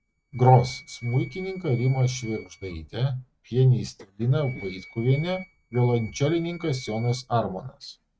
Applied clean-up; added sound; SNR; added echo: neural mask model RNNoise.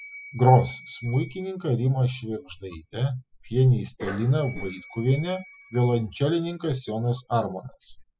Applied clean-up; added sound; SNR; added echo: classical method spectral subtraction.